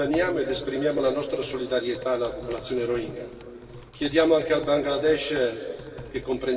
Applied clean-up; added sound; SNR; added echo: none; Typing; 18 dB; reverberation time 3.0 s.